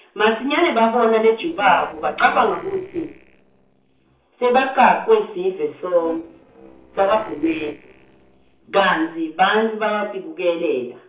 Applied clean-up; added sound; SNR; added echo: neural separator model SepFormer DNS4.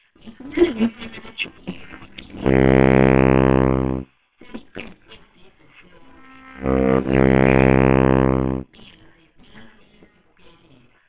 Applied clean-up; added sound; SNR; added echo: neural separator model SepFormer WHAMR!.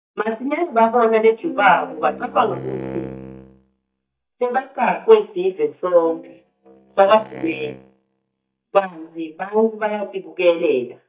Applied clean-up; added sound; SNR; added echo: neural mask model DeepFilterNet 3.